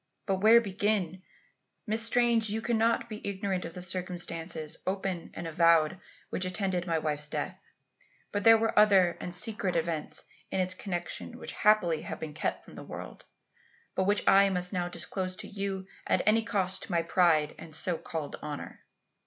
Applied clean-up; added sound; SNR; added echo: none; none; none; none.